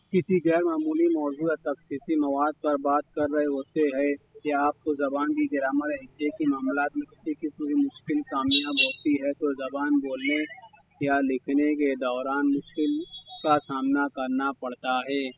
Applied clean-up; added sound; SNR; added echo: classical method spectral subtraction.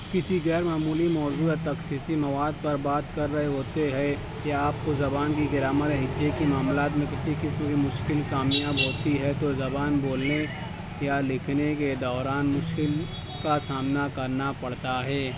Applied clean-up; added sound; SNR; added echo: none; Guitar; 13 dB; none.